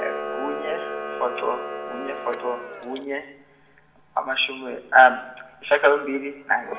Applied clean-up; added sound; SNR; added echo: none; Camera; 10 dB; reverberation time 1.0 s.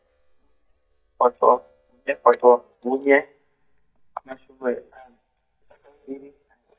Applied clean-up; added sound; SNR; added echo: neural mask model DeepFilterNet 3.